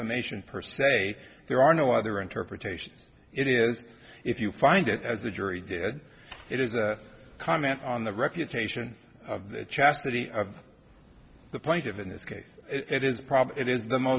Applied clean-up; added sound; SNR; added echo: none; none; none; none.